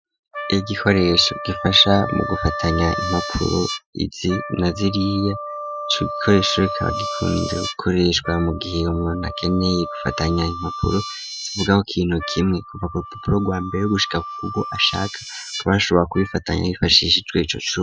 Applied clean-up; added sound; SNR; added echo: classical method Wiener filter.